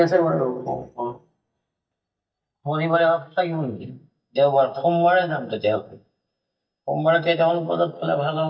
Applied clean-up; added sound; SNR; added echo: neural mask model DeepFilterNet 3.